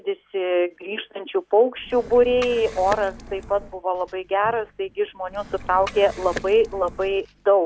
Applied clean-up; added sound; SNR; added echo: none; Liquid; 14 dB; none.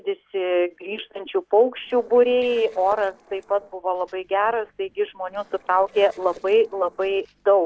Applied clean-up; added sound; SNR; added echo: neural separator model SepFormer DNS4.